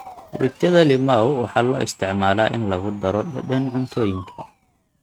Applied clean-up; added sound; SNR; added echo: neural mask model RNNoise.